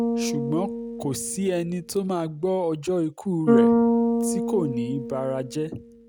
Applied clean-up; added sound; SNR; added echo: none; Bass guitar; -2 dB; none.